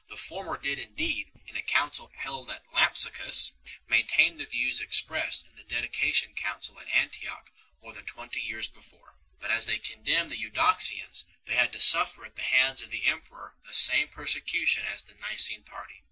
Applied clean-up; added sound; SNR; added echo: none; none; none; none.